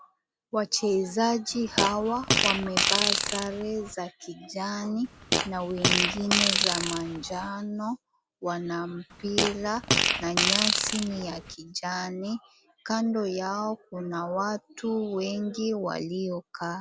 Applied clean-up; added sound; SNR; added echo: none; Fart; -3 dB; none.